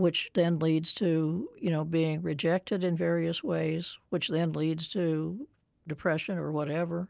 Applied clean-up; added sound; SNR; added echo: none; none; none; none.